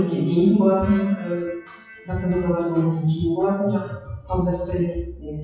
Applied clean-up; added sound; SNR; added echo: classical method WPE with log-MMSE.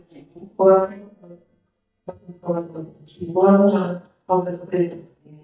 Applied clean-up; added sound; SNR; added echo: neural mask model DeepFilterNet 3.